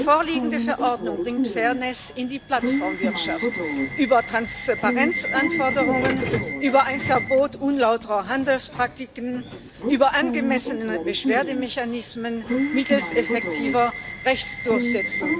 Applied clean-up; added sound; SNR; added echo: none; Subway, metro, underground / Alarm; 3 dB; none.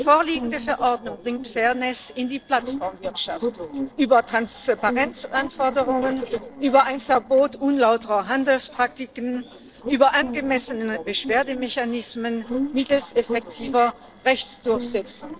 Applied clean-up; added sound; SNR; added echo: neural separator model SepFormer DNS4.